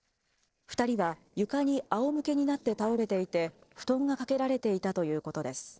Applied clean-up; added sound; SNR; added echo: neural separator model SepFormer DNS4.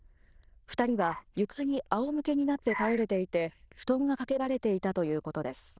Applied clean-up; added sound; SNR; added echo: neural diffusion model UNIVERSE++.